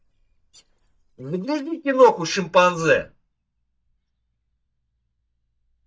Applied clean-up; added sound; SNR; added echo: neural mask model DeepFilterNet 3.